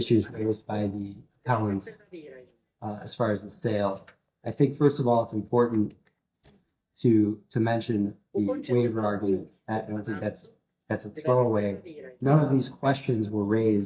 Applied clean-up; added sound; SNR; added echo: neural mask model DeepFilterNet 3.